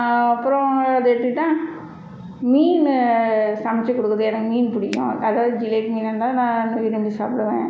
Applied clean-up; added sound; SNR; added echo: none; Finger snapping; 18 dB; none.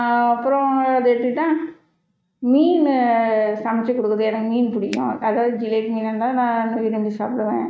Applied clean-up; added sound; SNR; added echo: neural mask model RNNoise.